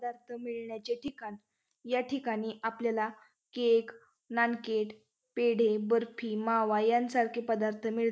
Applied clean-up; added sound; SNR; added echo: none; none; none; none.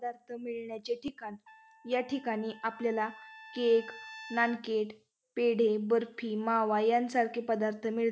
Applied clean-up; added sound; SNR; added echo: none; Trumpet; 19 dB; none.